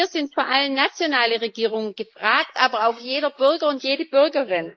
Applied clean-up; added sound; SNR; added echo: neural mask model Resemble Enhance denoiser.